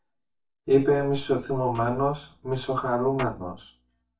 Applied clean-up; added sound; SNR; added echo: neural mask model DeepFilterNet 3.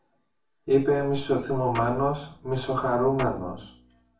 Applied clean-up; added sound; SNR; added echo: none; Guitar; 13 dB; reverberation time 0.3 s.